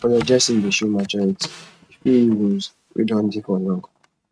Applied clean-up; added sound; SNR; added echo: neural mask model RNNoise.